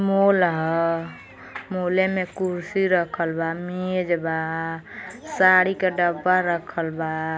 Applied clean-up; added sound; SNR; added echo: none; none; none; none.